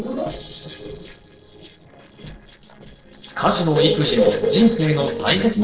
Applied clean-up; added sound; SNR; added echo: neural separator model SepFormer DNS4.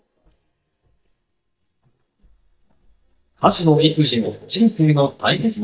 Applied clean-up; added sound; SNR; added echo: neural mask model DeepFilterNet 3.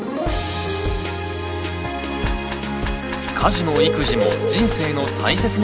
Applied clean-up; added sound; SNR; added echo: none; none; none; none.